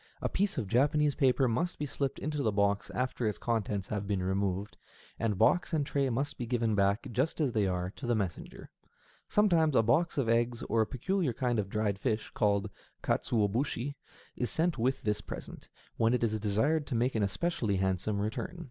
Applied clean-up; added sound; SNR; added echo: none; none; none; none.